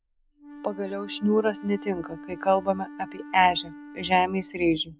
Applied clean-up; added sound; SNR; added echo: none; Wind instrument, woodwind instrument; 16 dB; none.